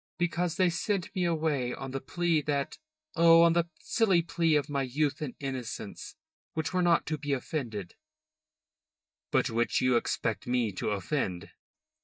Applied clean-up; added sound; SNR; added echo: neural mask model DeepFilterNet 3.